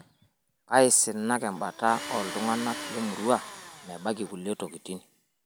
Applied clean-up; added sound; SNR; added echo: none; Tools; 11 dB; none.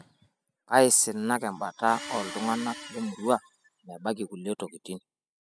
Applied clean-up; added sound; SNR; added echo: classical method spectral subtraction.